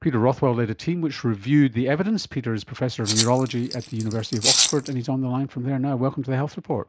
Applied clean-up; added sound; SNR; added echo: neural mask model Resemble Enhance denoiser.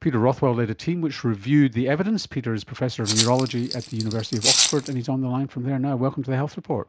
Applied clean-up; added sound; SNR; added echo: none; Rattle (instrument); 1 dB; none.